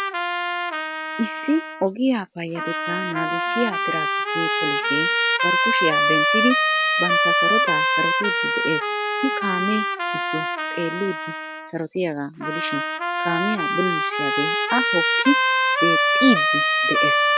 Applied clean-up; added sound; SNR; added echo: none; Trumpet; -5 dB; none.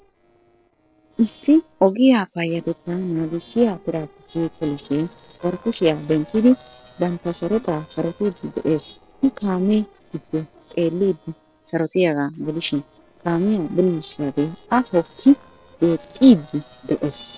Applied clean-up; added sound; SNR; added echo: neural separator model SepFormer DNS4.